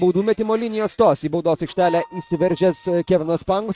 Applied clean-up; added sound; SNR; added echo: neural mask model RNNoise.